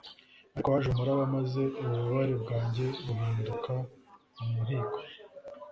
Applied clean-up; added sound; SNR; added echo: none; none; none; none.